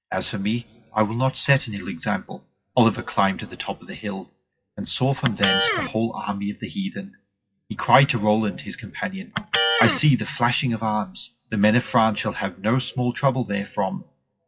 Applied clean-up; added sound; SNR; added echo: classical method WPE with log-MMSE.